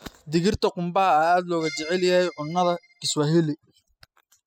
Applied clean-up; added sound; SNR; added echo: classical method spectral subtraction.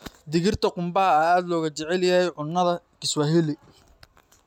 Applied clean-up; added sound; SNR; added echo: none; none; none; none.